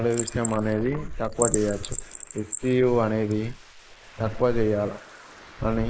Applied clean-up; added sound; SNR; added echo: neural mask model Resemble Enhance denoiser.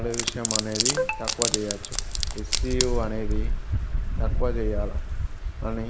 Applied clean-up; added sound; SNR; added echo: none; Wood + Wind; -5 dB; none.